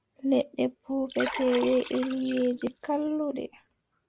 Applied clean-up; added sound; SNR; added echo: none; Liquid; 11 dB; none.